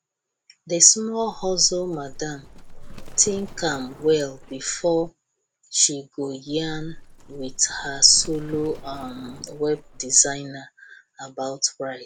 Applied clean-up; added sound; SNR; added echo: none; Livestock, farm animals, working animals; 14 dB; none.